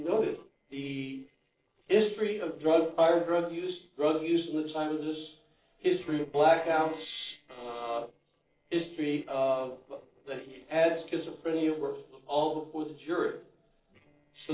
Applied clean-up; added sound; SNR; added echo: neural separator model SepFormer DNS4.